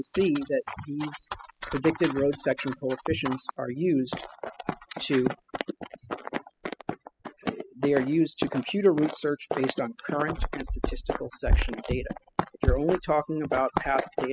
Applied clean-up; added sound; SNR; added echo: classical method spectral subtraction.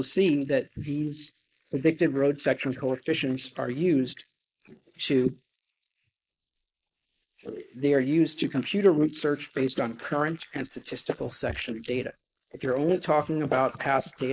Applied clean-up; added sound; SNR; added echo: neural mask model Resemble Enhance denoiser.